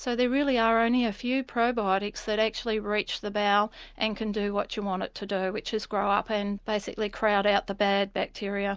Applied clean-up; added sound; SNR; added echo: none; none; none; none.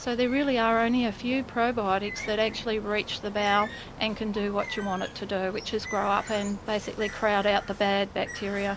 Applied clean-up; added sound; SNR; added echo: none; Bird; 13 dB; none.